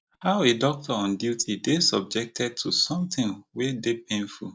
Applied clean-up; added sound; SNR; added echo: neural mask model DeepFilterNet 3.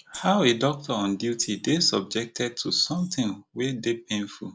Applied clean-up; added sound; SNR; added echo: neural mask model Resemble Enhance denoiser.